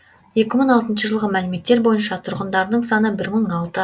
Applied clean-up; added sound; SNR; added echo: none; none; none; none.